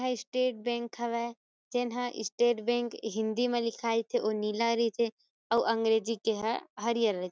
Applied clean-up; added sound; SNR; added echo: none; none; none; none.